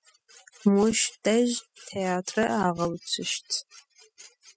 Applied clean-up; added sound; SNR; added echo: classical method spectral subtraction.